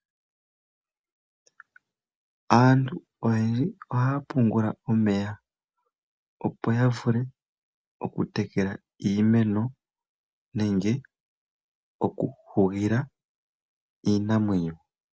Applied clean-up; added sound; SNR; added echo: none; none; none; none.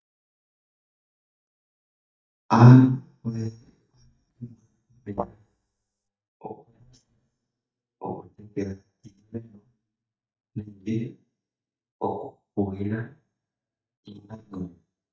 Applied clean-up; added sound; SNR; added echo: neural mask model DeepFilterNet 3.